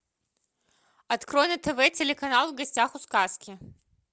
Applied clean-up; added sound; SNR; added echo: none; none; none; none.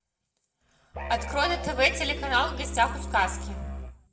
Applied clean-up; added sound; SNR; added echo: none; Musical instrument; 6 dB; reverberation time 0.6 s.